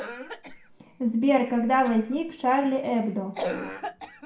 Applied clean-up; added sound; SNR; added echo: none; Cough; 12 dB; reverberation time 0.5 s.